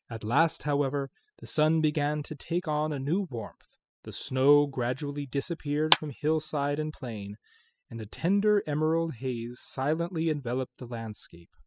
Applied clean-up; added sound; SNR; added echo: classical method spectral subtraction.